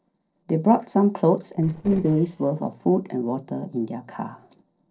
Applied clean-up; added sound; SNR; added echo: neural separator model SepFormer DNS4.